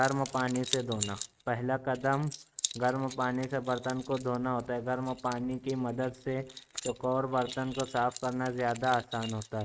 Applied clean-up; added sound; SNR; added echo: neural mask model RNNoise.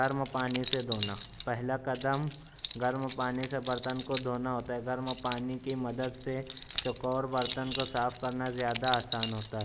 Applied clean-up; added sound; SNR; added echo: none; Keys jangling; 2 dB; none.